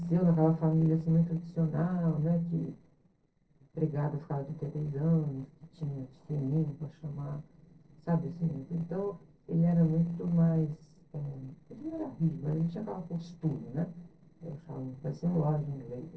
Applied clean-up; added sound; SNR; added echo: neural separator model SepFormer DNS4.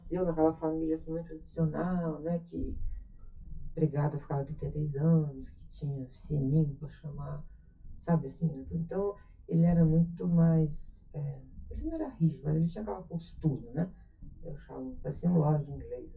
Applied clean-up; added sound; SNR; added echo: classical method WPE with log-MMSE.